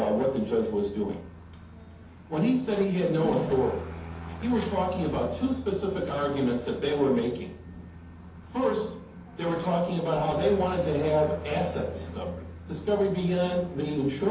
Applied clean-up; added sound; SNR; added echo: none; Aircraft; 14 dB; reverberation time 0.6 s.